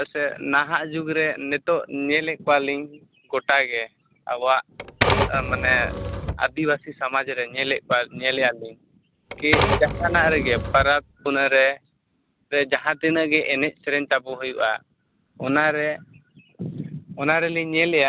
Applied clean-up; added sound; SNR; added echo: none; Typewriter; 2 dB; none.